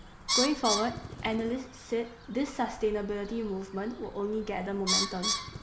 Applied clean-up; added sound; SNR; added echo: none; Bird; 3 dB; none.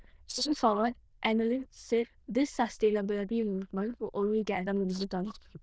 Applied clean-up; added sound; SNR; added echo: neural diffusion model UNIVERSE++.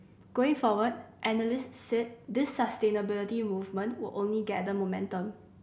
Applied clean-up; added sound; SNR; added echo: none; none; none; none.